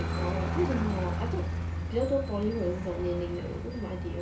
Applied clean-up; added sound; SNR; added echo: none; Aircraft; 0 dB; reverberation time 0.3 s.